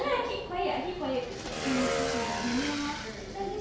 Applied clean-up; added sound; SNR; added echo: none; Motorcycle / Engine; 3 dB; none.